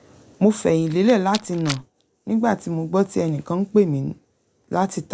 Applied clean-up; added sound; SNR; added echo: none; Rattle; 13 dB; none.